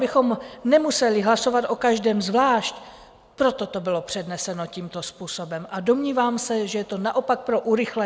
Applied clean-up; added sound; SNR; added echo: none; none; none; none.